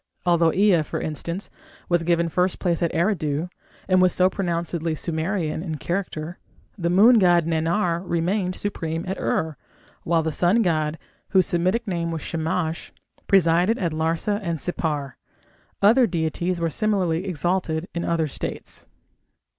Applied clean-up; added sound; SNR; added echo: none; none; none; none.